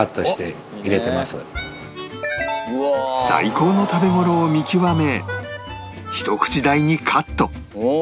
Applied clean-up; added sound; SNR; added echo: none; none; none; none.